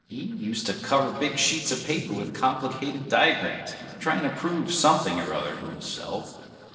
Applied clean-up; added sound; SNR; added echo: neural separator model SepFormer DNS4.